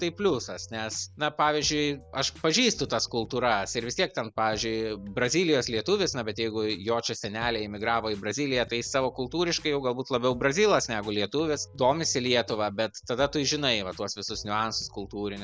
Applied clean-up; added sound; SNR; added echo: none; none; none; none.